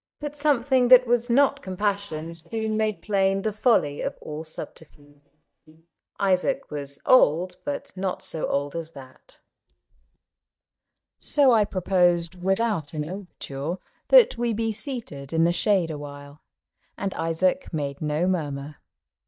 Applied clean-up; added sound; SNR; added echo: neural mask model DeepFilterNet 3.